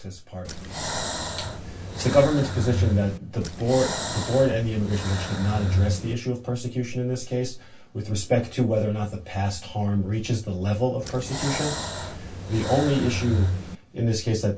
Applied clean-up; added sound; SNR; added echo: none; Breathing; 3 dB; reverberation time 0.2 s.